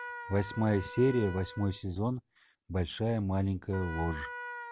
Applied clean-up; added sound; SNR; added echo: none; Trumpet; 13 dB; none.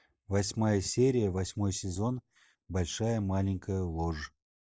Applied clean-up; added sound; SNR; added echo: neural mask model Resemble Enhance denoiser.